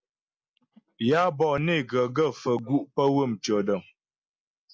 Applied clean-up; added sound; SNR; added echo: none; none; none; none.